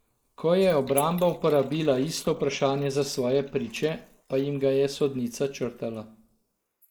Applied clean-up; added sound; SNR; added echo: neural mask model Resemble Enhance denoiser.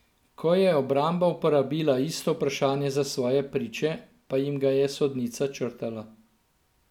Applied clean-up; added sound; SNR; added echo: none; none; none; none.